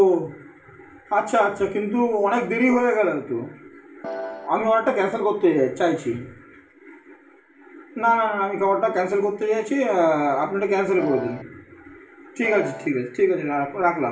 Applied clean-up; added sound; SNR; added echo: none; Piano; 9 dB; reverberation time 0.4 s.